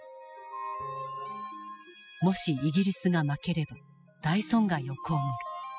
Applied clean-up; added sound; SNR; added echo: classical method spectral subtraction.